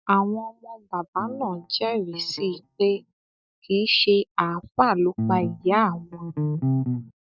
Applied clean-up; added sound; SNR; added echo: neural mask model DeepFilterNet 3.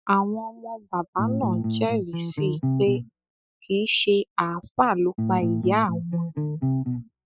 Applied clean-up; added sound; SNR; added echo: classical method spectral subtraction.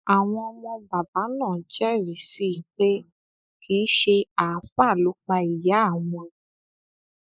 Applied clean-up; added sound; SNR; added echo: neural mask model Resemble Enhance denoiser.